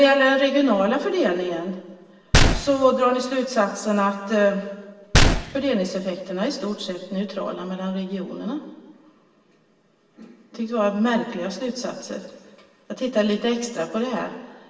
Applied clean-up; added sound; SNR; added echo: none; Gunshot, gunfire; 0 dB; reverberation time 1.4 s.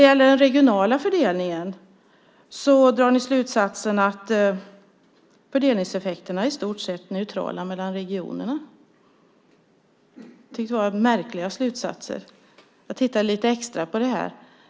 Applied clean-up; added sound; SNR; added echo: none; none; none; none.